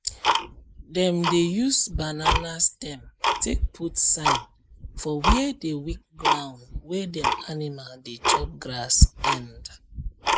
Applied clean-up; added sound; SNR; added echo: neural mask model Resemble Enhance denoiser.